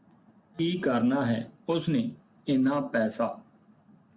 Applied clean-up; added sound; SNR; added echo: none; none; none; none.